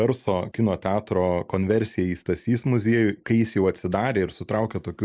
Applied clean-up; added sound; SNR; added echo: neural mask model Resemble Enhance denoiser.